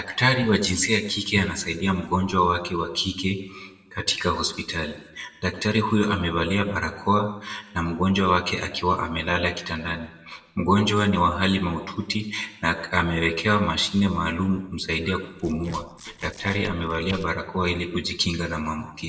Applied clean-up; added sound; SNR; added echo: neural separator model SepFormer DNS4.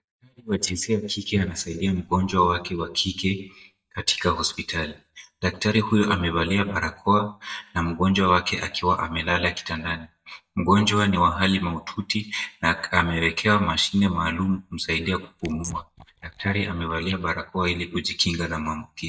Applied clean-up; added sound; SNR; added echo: neural mask model DeepFilterNet 3.